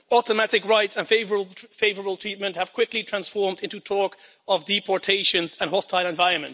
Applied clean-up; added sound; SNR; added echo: none; none; none; none.